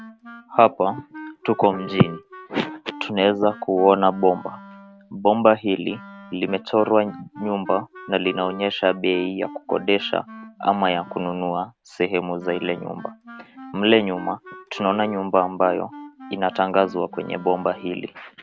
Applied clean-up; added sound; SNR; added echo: none; Wind instrument, woodwind instrument; 18 dB; none.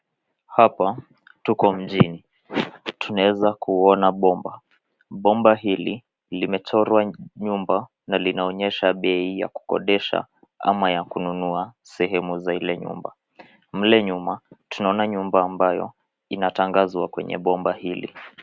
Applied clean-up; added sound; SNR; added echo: none; none; none; none.